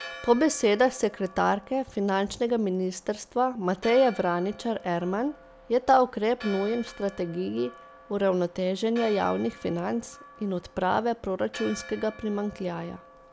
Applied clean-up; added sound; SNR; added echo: none; Church bell; 19 dB; none.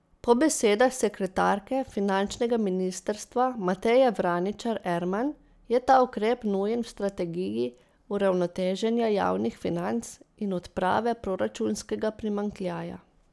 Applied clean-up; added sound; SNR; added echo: none; none; none; none.